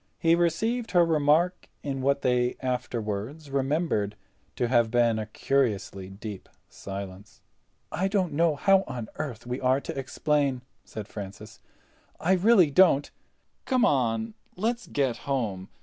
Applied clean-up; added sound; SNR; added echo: none; none; none; none.